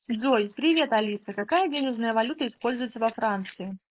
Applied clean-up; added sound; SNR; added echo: neural mask model Resemble Enhance denoiser.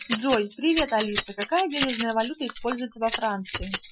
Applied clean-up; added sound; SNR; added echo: classical method Wiener filter.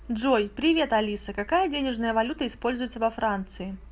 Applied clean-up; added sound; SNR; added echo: none; none; none; none.